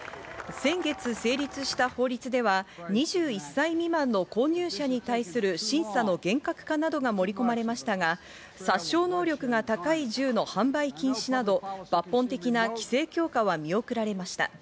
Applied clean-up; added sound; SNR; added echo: none; none; none; none.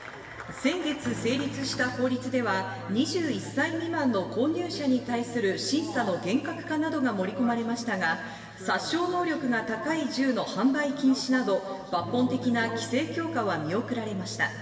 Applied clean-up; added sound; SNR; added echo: none; Electric guitar / Strum; 15 dB; reverberation time 2.3 s.